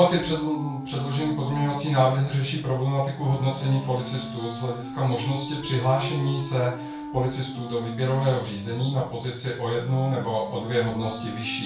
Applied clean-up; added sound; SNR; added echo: none; Wind instrument, woodwind instrument; 12 dB; reverberation time 0.3 s.